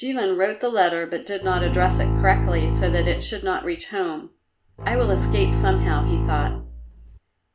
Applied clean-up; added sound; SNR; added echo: none; Bowed string instrument; -2 dB; none.